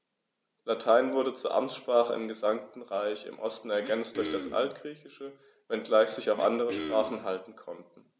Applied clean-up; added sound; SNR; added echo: none; Cough; 9 dB; none.